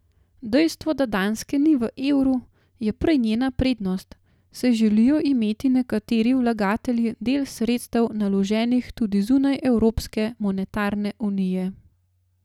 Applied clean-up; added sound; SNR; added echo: none; none; none; none.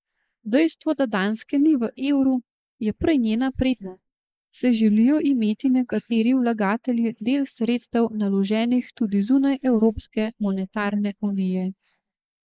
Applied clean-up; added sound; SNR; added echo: neural mask model Resemble Enhance denoiser.